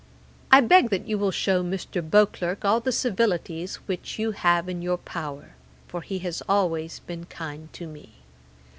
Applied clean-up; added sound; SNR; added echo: none; none; none; none.